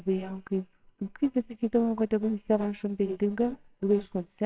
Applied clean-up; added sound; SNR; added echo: neural separator model SepFormer WHAMR!.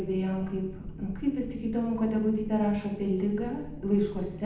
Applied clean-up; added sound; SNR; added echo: none; Boat, Water vehicle; 13 dB; reverberation time 0.8 s.